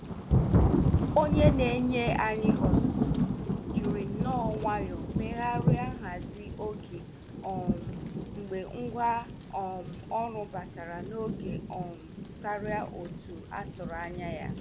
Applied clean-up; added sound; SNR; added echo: none; Thunder / Rain; -4 dB; none.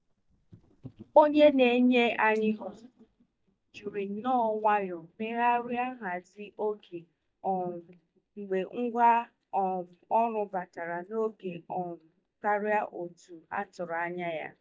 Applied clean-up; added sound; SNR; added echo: neural mask model DeepFilterNet 3.